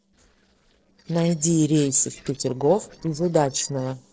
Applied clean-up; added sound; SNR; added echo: neural separator model SepFormer DNS4.